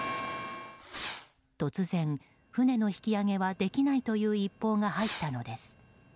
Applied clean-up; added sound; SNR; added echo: none; Fireworks; 9 dB; none.